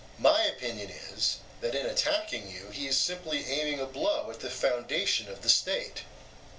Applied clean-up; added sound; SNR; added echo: none; none; none; none.